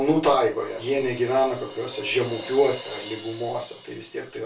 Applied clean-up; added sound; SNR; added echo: none; Crash cymbal; 16 dB; reverberation time 0.2 s.